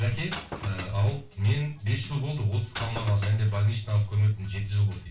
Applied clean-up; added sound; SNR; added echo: none; Shatter / Crushing; 14 dB; reverberation time 0.3 s.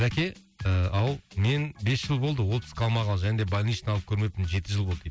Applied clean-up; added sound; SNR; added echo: none; none; none; none.